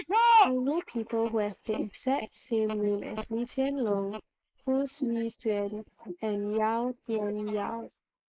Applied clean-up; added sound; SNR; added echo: neural mask model Resemble Enhance denoiser.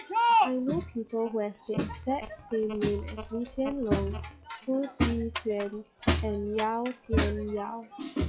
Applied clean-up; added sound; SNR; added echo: classical method log-MMSE.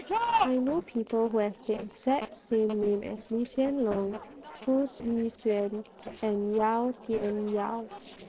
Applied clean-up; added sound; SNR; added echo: neural separator model SepFormer DNS4.